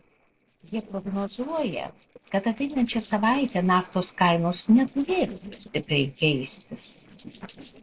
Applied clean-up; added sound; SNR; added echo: neural separator model SepFormer DNS4.